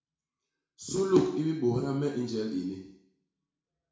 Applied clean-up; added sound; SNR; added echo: none; none; none; reverberation time 0.6 s.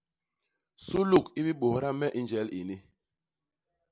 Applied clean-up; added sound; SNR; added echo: none; none; none; none.